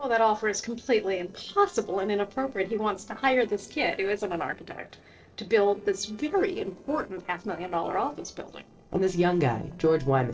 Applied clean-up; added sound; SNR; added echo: neural separator model SepFormer DNS4.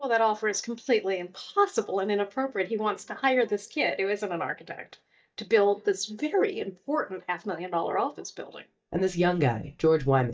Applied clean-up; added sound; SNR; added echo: neural mask model DeepFilterNet 3.